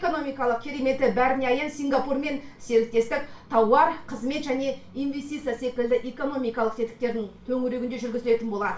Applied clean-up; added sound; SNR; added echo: none; none; none; reverberation time 0.3 s.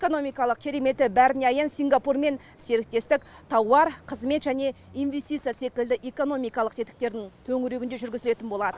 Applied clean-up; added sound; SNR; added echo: none; none; none; none.